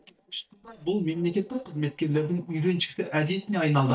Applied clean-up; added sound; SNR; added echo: neural mask model DeepFilterNet 3.